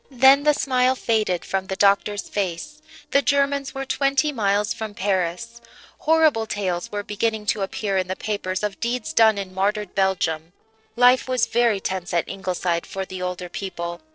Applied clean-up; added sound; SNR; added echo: neural separator model SepFormer DNS4.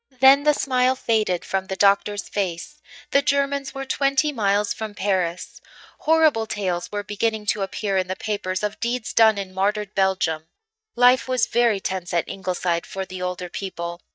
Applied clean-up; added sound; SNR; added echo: neural mask model DeepFilterNet 3.